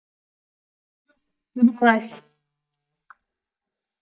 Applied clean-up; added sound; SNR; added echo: neural mask model DeepFilterNet 3.